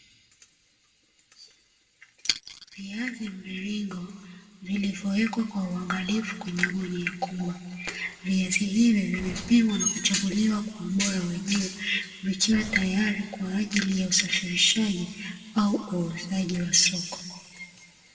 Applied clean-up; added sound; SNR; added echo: none; Glass; 16 dB; reverberation time 1.5 s.